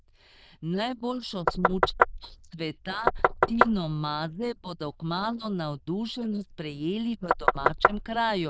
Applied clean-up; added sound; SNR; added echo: neural diffusion model UNIVERSE++.